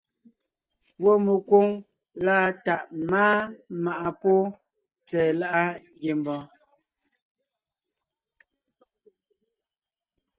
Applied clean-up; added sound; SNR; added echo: neural mask model DeepFilterNet 3.